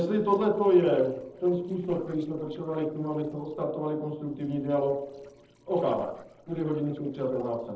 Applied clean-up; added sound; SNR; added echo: neural separator model SepFormer DNS4.